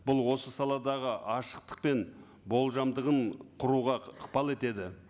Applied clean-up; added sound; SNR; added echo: none; none; none; none.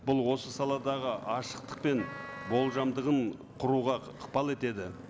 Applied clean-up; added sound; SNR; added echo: none; Wind instrument, woodwind instrument + Motorcycle; 15 dB; none.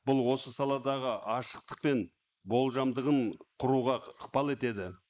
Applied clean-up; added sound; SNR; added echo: neural mask model Resemble Enhance denoiser.